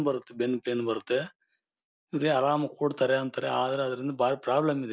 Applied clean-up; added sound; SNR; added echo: none; none; none; none.